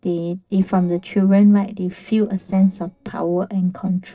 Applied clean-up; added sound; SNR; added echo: neural separator model SepFormer DNS4.